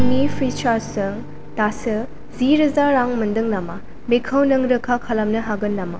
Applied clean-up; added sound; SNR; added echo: none; Strum; 17 dB; none.